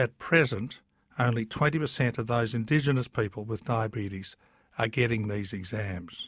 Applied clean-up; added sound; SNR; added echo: none; none; none; none.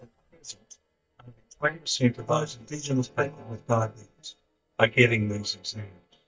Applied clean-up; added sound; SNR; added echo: neural mask model DeepFilterNet 3.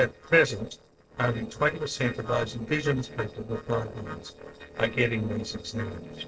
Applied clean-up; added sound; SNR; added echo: neural separator model SepFormer DNS4.